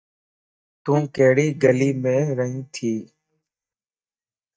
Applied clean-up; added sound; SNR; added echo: neural mask model DeepFilterNet 3.